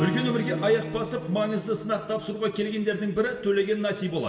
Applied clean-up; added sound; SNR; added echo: none; Acoustic guitar / Strum; 10 dB; reverberation time 2.4 s.